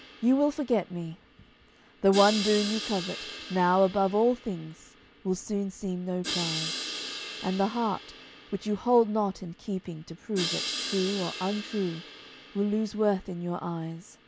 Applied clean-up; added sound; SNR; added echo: none; Crash cymbal; 10 dB; none.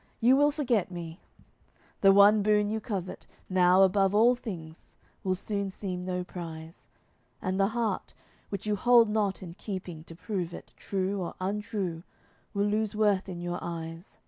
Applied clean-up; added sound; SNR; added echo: none; none; none; none.